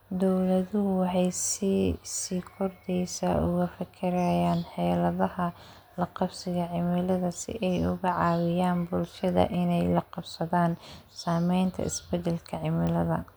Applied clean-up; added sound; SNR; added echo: none; none; none; none.